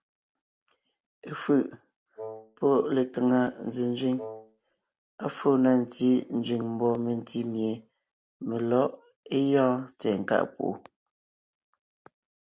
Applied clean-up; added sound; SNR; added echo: none; Wind instrument, woodwind instrument; 14 dB; none.